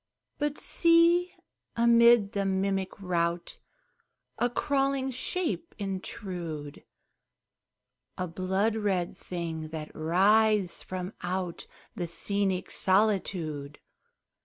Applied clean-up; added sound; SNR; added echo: none; none; none; none.